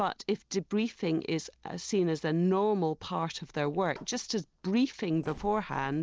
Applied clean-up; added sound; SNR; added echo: neural separator model SepFormer DNS4.